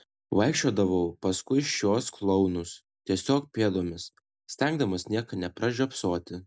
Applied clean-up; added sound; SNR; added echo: none; none; none; none.